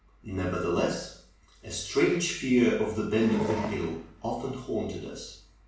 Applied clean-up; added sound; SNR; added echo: none; Wood; 7 dB; reverberation time 0.5 s.